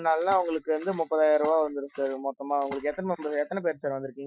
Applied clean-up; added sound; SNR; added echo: classical method Wiener filter.